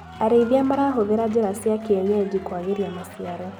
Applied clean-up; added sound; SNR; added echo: none; Applause + Guitar; 18 dB; none.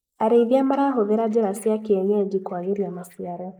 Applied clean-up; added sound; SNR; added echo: neural mask model Resemble Enhance denoiser.